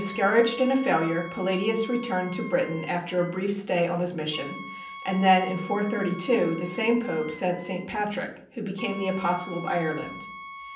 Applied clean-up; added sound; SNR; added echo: none; Wind instrument, woodwind instrument; 15 dB; reverberation time 0.6 s.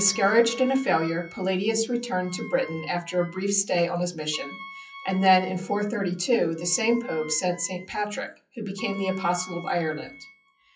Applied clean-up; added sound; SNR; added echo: classical method WPE with log-MMSE.